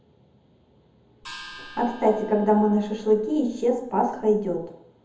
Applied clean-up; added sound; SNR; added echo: none; Gong; 20 dB; reverberation time 0.7 s.